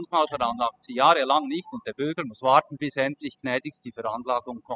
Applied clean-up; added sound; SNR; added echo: classical method spectral subtraction.